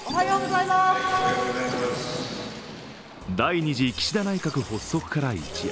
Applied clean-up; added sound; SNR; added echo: none; Liquid; 17 dB; none.